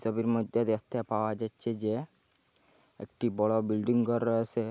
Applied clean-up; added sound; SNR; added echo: none; none; none; none.